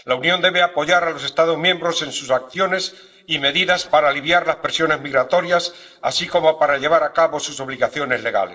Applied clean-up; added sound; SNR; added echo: neural separator model SepFormer DNS4.